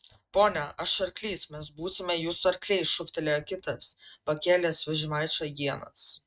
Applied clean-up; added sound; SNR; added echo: neural mask model RNNoise.